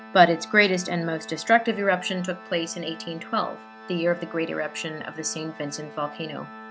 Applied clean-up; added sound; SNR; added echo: none; Organ; 17 dB; none.